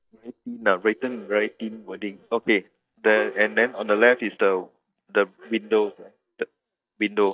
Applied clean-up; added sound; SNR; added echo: neural mask model DeepFilterNet 3.